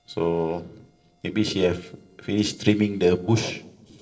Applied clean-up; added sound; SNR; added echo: neural separator model SepFormer DNS4.